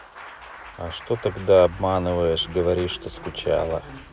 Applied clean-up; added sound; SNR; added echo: none; Applause; 18 dB; none.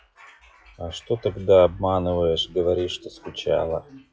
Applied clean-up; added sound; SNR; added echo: classical method log-MMSE.